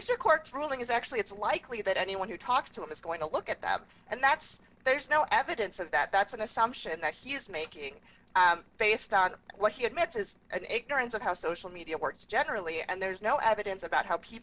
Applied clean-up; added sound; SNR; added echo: neural separator model SepFormer DNS4.